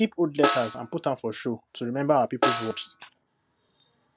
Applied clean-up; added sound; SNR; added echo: none; Snare drum; 3 dB; none.